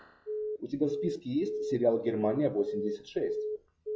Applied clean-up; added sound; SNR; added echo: classical method log-MMSE.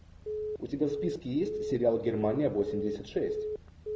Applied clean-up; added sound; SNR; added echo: none; Telephone; 5 dB; none.